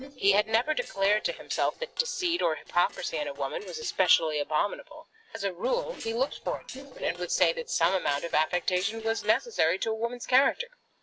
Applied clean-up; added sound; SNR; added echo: neural separator model SepFormer DNS4.